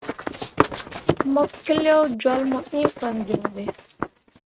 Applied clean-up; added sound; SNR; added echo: neural mask model RNNoise.